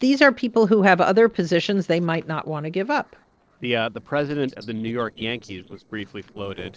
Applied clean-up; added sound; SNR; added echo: neural separator model SepFormer DNS4.